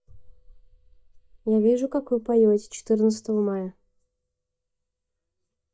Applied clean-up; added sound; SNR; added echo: neural mask model DeepFilterNet 3.